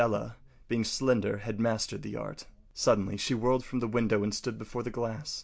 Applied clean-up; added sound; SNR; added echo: none; none; none; none.